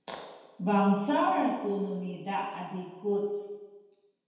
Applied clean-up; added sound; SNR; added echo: none; none; none; reverberation time 1.1 s.